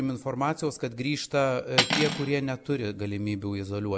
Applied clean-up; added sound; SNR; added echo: none; Cutlery, silverware; 3 dB; none.